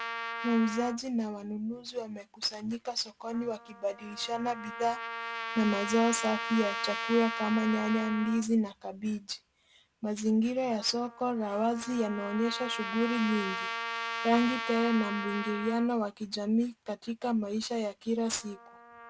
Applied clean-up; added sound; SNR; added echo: none; Trumpet; 8 dB; none.